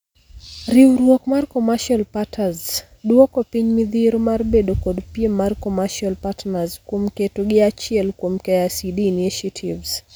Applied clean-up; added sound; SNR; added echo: none; none; none; none.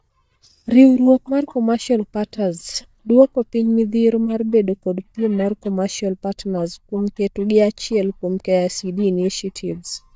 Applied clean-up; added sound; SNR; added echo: neural mask model DeepFilterNet 3.